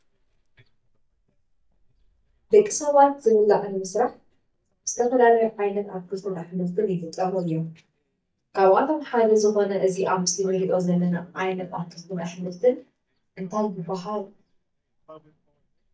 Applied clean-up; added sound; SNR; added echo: neural mask model DeepFilterNet 3.